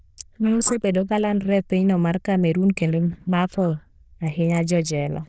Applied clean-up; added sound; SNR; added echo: neural diffusion model UNIVERSE++.